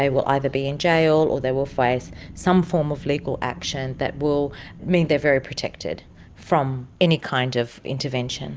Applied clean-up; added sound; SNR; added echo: none; Wind; 20 dB; none.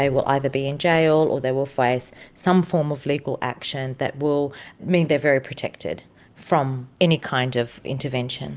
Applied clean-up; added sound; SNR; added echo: none; none; none; none.